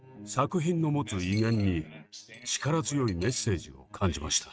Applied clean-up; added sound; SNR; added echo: neural mask model RNNoise.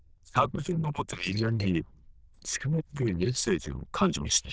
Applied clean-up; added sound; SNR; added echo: neural diffusion model UNIVERSE++.